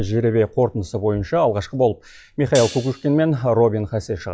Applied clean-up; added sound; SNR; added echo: classical method log-MMSE.